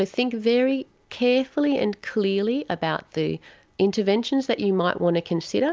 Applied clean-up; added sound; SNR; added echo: none; none; none; none.